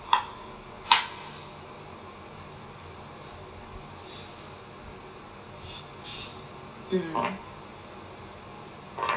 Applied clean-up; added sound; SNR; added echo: none; none; none; reverberation time 0.2 s.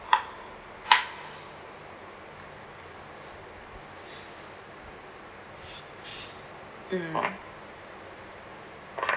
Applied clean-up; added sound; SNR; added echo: none; none; none; none.